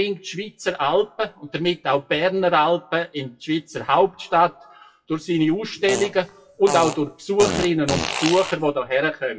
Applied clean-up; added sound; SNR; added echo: classical method WPE with log-MMSE.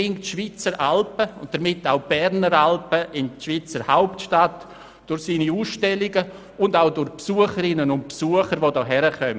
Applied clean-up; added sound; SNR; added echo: none; none; none; none.